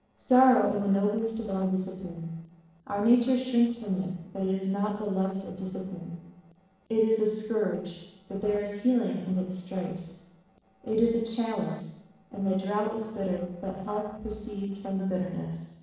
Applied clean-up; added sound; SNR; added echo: neural separator model SepFormer DNS4.